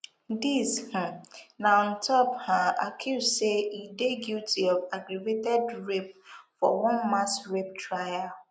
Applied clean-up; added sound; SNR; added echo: none; none; none; none.